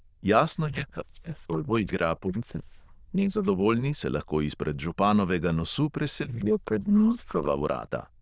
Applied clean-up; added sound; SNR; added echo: neural diffusion model UNIVERSE++.